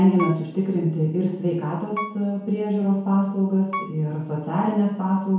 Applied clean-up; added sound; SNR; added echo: none; Piano; 15 dB; reverberation time 0.9 s.